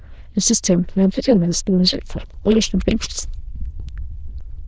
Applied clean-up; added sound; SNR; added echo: neural diffusion model UNIVERSE++.